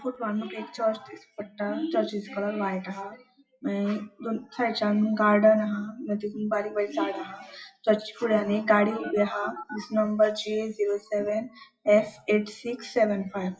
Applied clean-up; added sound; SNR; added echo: classical method WPE with log-MMSE.